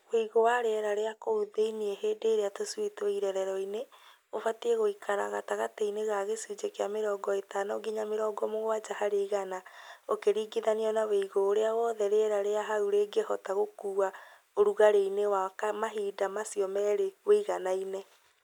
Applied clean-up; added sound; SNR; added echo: none; none; none; none.